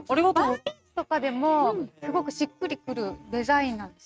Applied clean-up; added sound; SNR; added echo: neural mask model RNNoise.